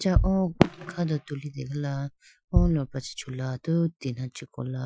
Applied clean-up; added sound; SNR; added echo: classical method Wiener filter.